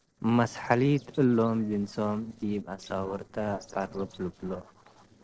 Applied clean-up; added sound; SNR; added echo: neural separator model SepFormer DNS4.